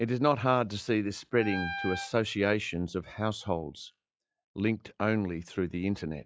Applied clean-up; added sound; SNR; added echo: classical method log-MMSE.